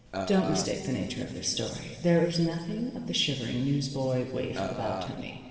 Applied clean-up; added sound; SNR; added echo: none; Burping, eructation; 6 dB; reverberation time 2.2 s.